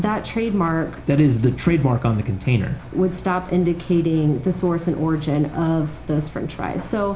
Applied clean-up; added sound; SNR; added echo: none; Engine; 17 dB; reverberation time 0.4 s.